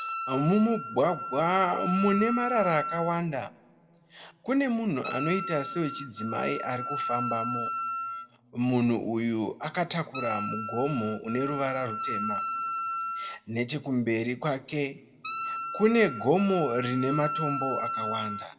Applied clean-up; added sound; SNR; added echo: none; Wind instrument, woodwind instrument; 6 dB; reverberation time 1.1 s.